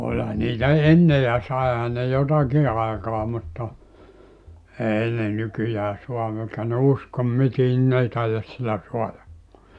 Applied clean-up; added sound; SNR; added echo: none; none; none; none.